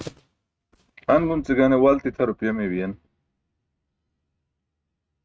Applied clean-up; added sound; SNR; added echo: neural mask model RNNoise.